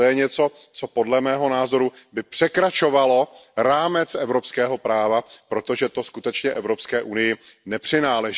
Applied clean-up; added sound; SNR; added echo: none; none; none; none.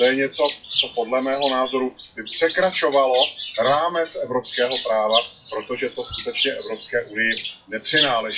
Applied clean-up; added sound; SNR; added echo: classical method WPE with log-MMSE.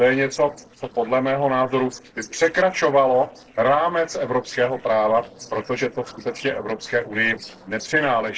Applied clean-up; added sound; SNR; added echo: neural separator model SepFormer DNS4.